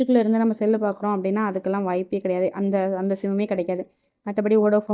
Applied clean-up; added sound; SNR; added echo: neural mask model DeepFilterNet 3.